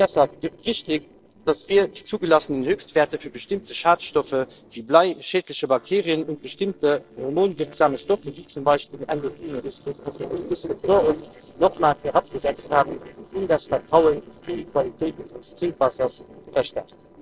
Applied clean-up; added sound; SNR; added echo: neural separator model SepFormer DNS4.